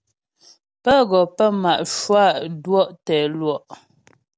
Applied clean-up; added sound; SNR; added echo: none; none; none; none.